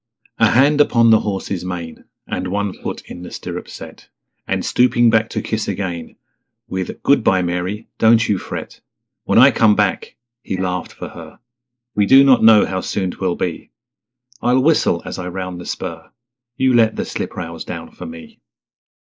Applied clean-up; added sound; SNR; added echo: neural mask model Resemble Enhance denoiser.